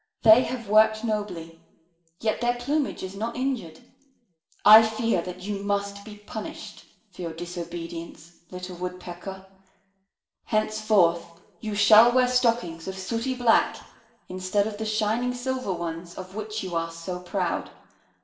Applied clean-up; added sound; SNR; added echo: none; none; none; reverberation time 0.7 s.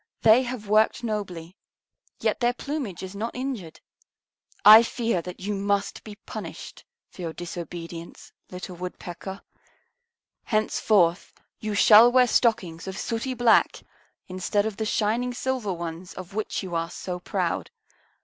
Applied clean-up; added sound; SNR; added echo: none; none; none; none.